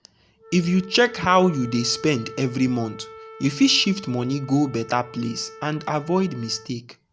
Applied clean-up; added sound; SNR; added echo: none; Wind instrument, woodwind instrument; 18 dB; none.